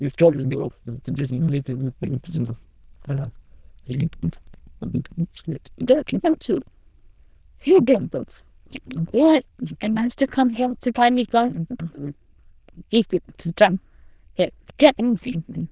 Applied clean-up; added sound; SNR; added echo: neural diffusion model UNIVERSE++.